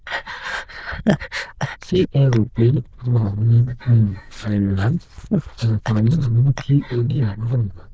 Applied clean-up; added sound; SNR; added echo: neural diffusion model UNIVERSE++.